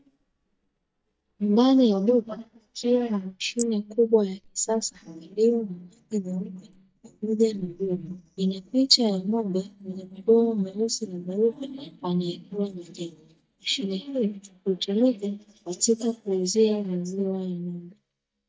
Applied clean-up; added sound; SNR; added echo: neural mask model DeepFilterNet 3.